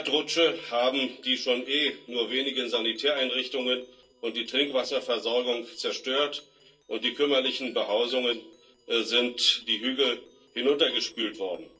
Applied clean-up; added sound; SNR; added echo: neural separator model SepFormer DNS4.